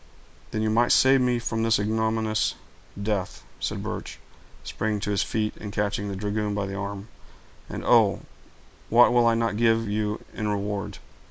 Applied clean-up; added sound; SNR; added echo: none; none; none; none.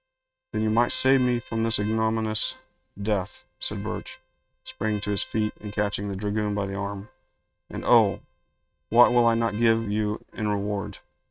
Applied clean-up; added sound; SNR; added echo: neural mask model RNNoise.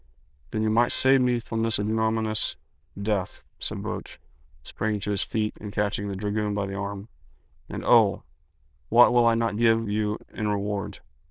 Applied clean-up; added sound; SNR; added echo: neural diffusion model UNIVERSE++.